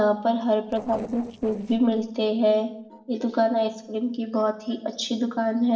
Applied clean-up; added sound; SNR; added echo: neural separator model SepFormer DNS4.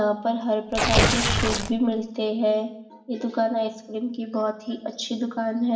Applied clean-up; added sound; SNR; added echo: none; Tearing; -2 dB; reverberation time 0.7 s.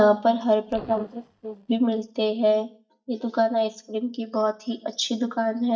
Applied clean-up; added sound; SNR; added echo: neural mask model DeepFilterNet 3.